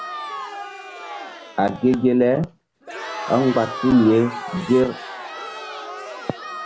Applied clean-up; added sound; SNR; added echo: none; Crowd; 11 dB; none.